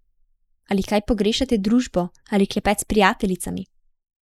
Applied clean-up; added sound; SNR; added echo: neural mask model Resemble Enhance denoiser.